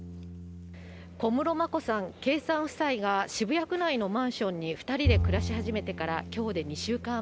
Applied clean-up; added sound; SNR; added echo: none; Bowed string instrument; 5 dB; none.